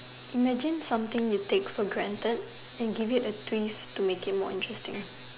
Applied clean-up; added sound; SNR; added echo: none; none; none; none.